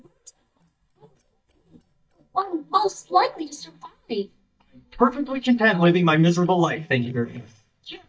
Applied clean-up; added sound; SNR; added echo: neural mask model DeepFilterNet 3.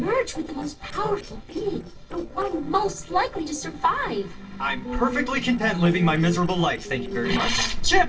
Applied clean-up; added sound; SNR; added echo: neural separator model SepFormer DNS4.